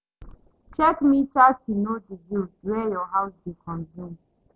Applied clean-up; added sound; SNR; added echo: none; none; none; none.